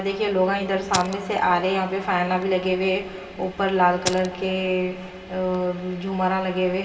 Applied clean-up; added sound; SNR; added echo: none; Fire; 13 dB; reverberation time 2.5 s.